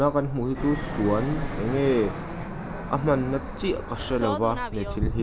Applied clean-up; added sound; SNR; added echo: none; Fixed-wing aircraft, airplane; 6 dB; none.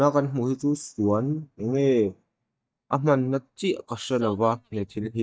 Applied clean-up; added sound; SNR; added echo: neural mask model DeepFilterNet 3.